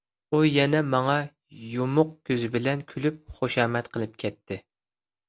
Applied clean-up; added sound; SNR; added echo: none; none; none; none.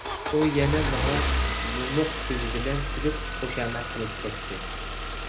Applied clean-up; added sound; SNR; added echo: none; Engine starting / Car; -1 dB; reverberation time 0.3 s.